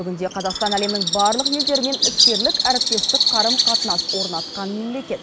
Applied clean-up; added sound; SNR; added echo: none; Bird; -3 dB; none.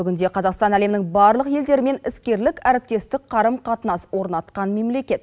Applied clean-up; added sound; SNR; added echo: none; none; none; none.